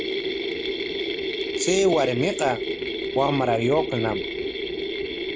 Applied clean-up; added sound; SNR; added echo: neural mask model RNNoise.